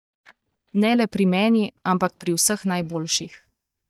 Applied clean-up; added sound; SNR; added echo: neural mask model DeepFilterNet 3.